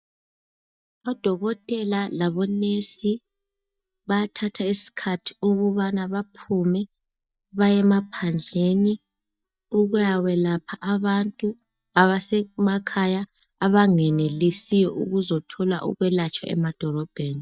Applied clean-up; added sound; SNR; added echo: neural mask model DeepFilterNet 3.